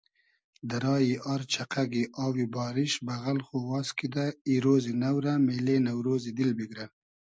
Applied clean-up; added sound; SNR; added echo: none; none; none; none.